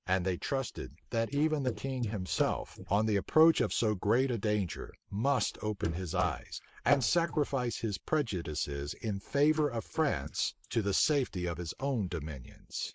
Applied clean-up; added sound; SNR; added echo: neural mask model Resemble Enhance denoiser.